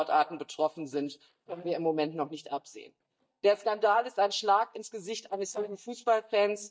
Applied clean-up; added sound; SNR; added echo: neural mask model DeepFilterNet 3.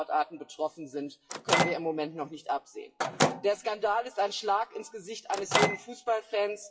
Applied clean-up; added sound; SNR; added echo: classical method WPE with log-MMSE.